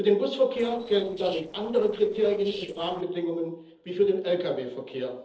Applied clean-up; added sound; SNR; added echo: neural separator model SepFormer DNS4.